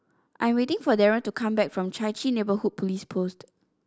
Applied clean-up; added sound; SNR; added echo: none; none; none; none.